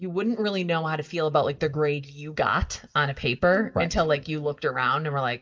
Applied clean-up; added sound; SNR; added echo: neural mask model DeepFilterNet 3.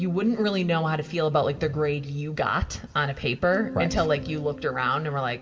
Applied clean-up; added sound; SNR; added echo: none; Bass guitar; 17 dB; reverberation time 1.1 s.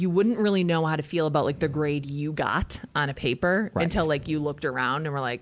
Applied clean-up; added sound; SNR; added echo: none; none; none; none.